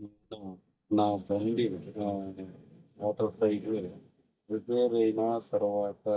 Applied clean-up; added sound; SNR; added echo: neural mask model DeepFilterNet 3.